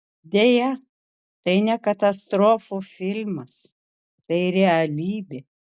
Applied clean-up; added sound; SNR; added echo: none; none; none; none.